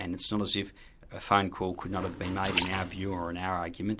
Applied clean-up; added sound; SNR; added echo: none; Liquid; 5 dB; none.